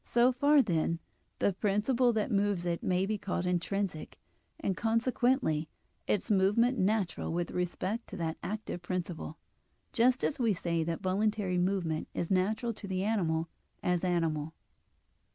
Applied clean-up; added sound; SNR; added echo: none; none; none; none.